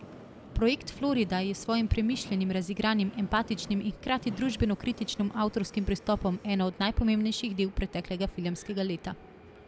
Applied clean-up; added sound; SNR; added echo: none; Subway, metro, underground; 18 dB; none.